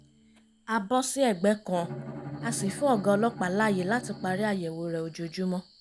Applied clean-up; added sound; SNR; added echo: none; Bowed string instrument; 13 dB; none.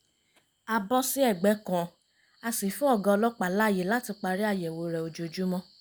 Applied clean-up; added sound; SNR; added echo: none; none; none; none.